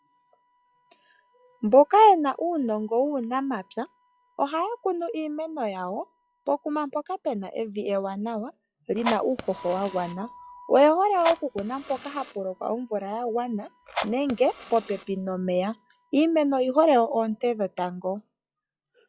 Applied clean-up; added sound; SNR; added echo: classical method log-MMSE.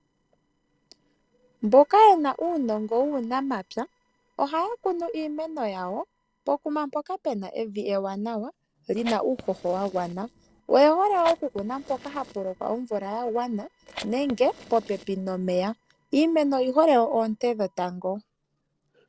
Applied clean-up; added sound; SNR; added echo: neural separator model SepFormer DNS4.